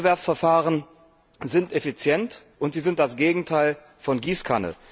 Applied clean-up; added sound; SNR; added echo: none; none; none; none.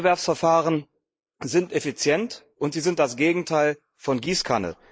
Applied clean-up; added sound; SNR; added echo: neural mask model Resemble Enhance denoiser.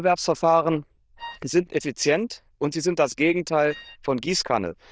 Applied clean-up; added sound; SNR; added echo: neural diffusion model UNIVERSE++.